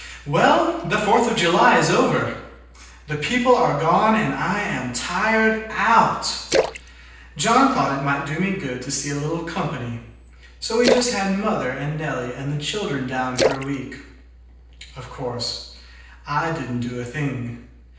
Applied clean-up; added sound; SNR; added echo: neural separator model SepFormer DNS4.